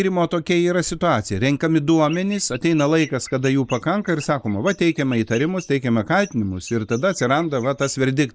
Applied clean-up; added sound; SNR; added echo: neural mask model Resemble Enhance denoiser.